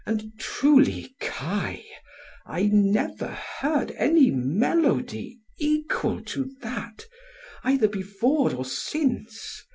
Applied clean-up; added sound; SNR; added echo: none; none; none; none.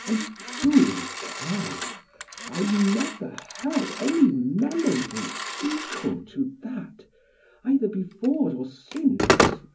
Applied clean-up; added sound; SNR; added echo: none; Telephone; 5 dB; reverberation time 0.4 s.